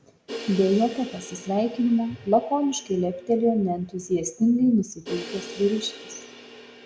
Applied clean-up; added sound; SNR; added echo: none; Crash cymbal; 16 dB; none.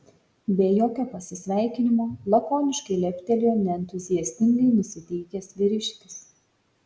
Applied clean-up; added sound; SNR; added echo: none; none; none; none.